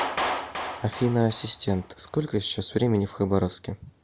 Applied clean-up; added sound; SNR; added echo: none; Clapping; 9 dB; none.